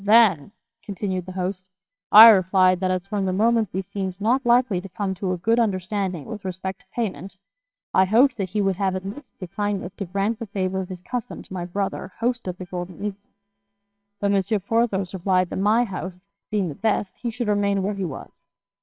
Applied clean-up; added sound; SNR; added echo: neural separator model SepFormer WHAMR!.